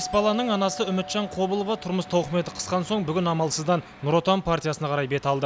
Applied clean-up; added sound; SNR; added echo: none; Doorbell; 17 dB; none.